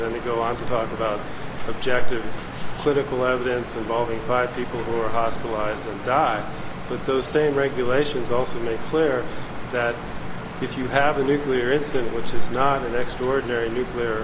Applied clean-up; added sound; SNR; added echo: none; Cricket; -4 dB; none.